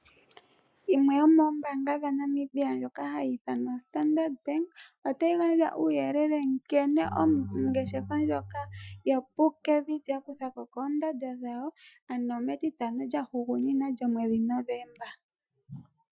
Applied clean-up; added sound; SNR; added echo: classical method Wiener filter.